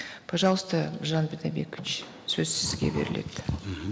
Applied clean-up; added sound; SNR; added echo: none; none; none; none.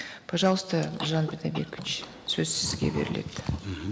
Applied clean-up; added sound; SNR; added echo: none; Chewing, mastication / Cough; 16 dB; none.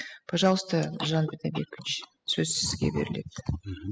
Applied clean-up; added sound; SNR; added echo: classical method spectral subtraction.